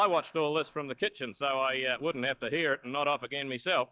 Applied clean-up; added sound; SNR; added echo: neural mask model DeepFilterNet 3.